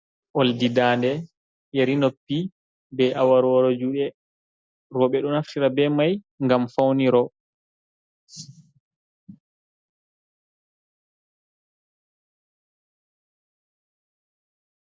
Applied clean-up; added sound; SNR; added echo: none; none; none; none.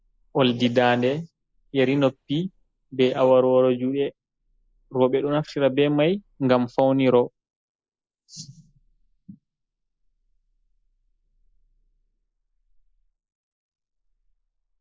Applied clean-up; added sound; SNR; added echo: neural mask model Resemble Enhance denoiser.